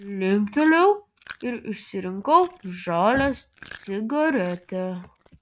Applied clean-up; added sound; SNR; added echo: neural mask model RNNoise.